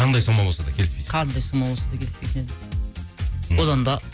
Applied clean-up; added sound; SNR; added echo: none; none; none; none.